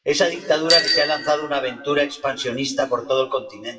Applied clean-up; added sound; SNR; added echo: classical method WPE with log-MMSE.